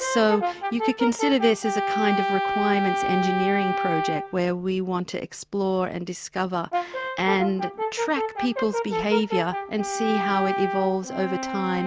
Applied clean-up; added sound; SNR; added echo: none; Brass instrument; 3 dB; none.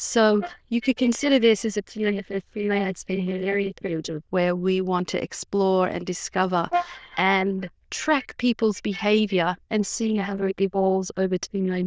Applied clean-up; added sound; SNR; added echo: neural diffusion model UNIVERSE++.